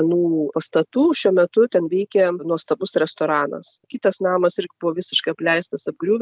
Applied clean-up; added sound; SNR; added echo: none; none; none; none.